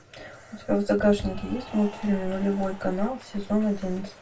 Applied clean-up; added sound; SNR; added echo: none; Applause / Cheering; 17 dB; reverberation time 0.1 s.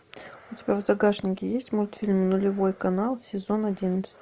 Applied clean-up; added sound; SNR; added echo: none; none; none; none.